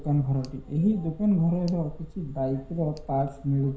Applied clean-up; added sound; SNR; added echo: none; Tick; 16 dB; reverberation time 0.5 s.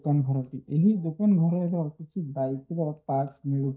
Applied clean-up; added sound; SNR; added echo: neural mask model DeepFilterNet 3.